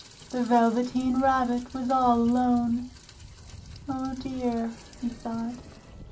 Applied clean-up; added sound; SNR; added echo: none; Rain; 18 dB; reverberation time 0.4 s.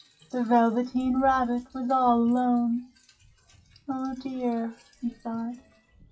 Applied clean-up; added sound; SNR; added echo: classical method WPE with log-MMSE.